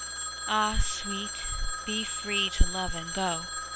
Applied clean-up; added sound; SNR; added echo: none; Telephone; 6 dB; none.